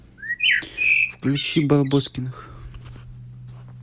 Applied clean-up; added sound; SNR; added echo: none; Bird; -2 dB; none.